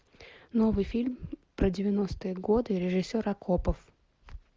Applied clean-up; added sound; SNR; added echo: none; none; none; none.